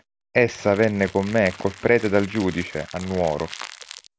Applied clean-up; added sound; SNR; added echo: none; Crackle; 17 dB; none.